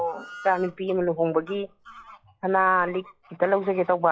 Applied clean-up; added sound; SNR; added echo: classical method log-MMSE.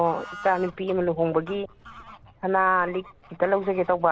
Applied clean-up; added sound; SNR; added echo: none; Bird / Fowl; 19 dB; none.